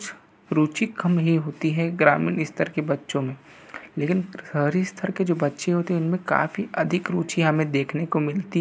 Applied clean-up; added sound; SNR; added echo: none; none; none; none.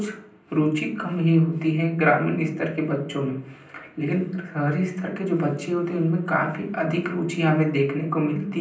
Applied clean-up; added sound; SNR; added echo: none; none; none; reverberation time 0.6 s.